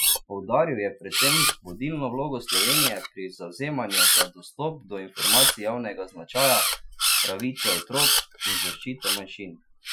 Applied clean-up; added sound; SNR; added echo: classical method Wiener filter.